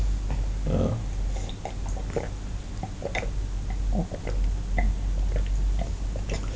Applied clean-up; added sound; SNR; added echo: none; none; none; none.